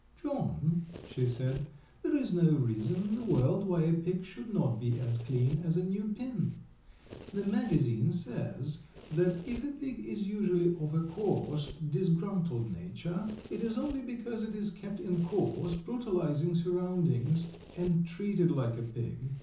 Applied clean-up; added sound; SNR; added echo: none; Domestic sounds, home sounds; 20 dB; reverberation time 0.7 s.